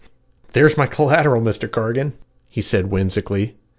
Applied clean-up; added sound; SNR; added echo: none; none; none; none.